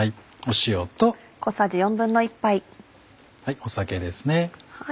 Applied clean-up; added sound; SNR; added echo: none; none; none; none.